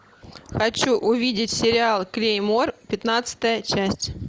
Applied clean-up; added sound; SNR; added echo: none; none; none; none.